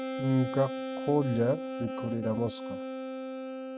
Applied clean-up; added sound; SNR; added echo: neural mask model RNNoise.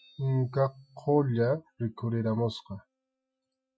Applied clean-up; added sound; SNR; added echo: classical method Wiener filter.